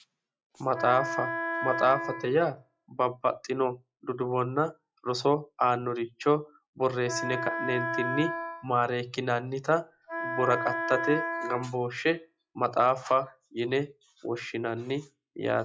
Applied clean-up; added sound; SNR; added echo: classical method log-MMSE.